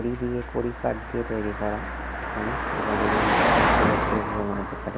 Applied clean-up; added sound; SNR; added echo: none; Car passing by; -4 dB; none.